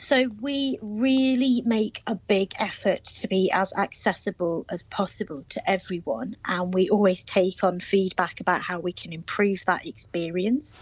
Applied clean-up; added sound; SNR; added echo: none; none; none; none.